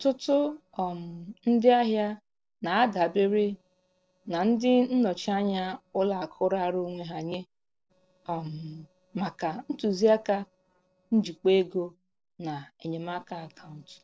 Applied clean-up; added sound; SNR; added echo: neural separator model SepFormer DNS4.